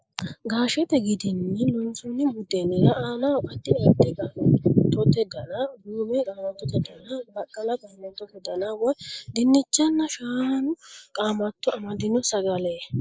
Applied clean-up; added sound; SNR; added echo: neural mask model Resemble Enhance denoiser.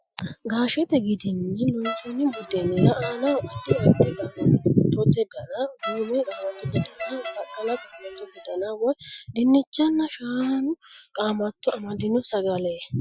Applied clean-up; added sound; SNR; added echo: classical method Wiener filter.